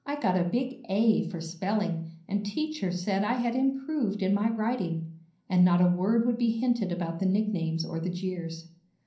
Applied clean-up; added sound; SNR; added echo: none; none; none; reverberation time 0.6 s.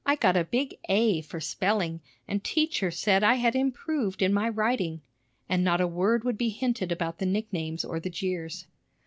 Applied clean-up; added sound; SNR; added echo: none; none; none; none.